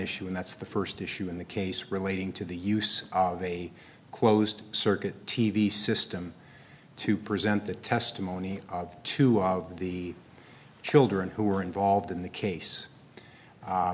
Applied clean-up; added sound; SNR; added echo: none; none; none; none.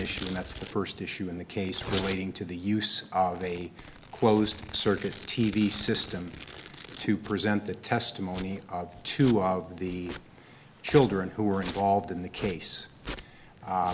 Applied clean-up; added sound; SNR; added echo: none; Domestic sounds, home sounds; 12 dB; none.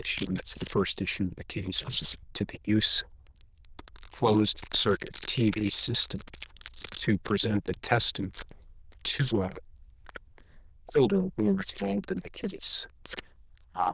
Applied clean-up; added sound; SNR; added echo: neural diffusion model UNIVERSE++.